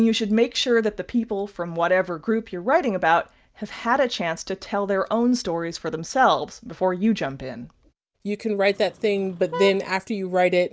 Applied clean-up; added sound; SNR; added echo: none; Vehicle horn, car horn, honking; 12 dB; none.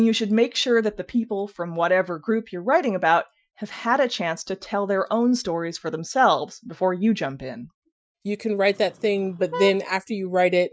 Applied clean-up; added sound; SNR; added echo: classical method Wiener filter.